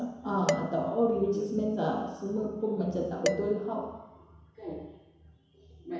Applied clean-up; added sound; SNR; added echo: none; Dishes, pots, and pans; 8 dB; reverberation time 1.0 s.